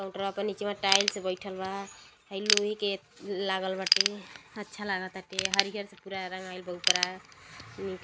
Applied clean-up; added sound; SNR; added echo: none; Ratchet, pawl / Tools; 0 dB; none.